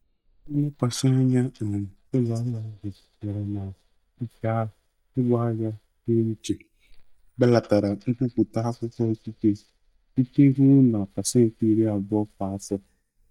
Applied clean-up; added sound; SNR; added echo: neural mask model DeepFilterNet 3.